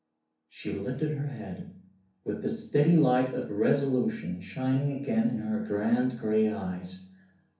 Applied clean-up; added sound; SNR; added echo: none; none; none; reverberation time 0.6 s.